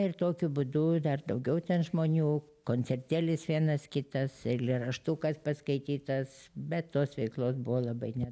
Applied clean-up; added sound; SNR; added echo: none; none; none; none.